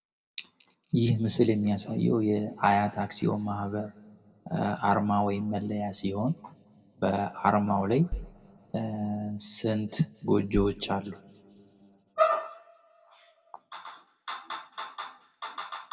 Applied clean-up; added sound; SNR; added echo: none; Bass drum; 8 dB; reverberation time 1.3 s.